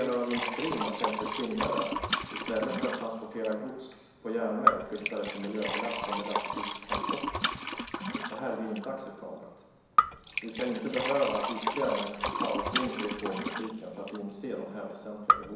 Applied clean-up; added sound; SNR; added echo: none; Liquid; -1 dB; reverberation time 1.0 s.